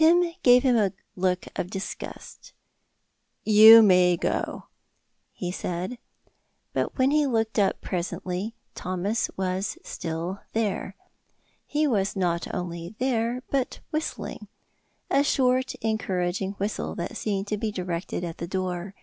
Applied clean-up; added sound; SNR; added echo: none; none; none; none.